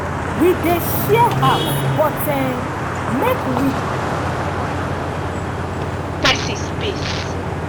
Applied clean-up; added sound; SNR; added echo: none; Traffic noise, roadway noise / Vehicle horn, car horn, honking + Idling / Accelerating, revving, vroom / Car; -1 dB; none.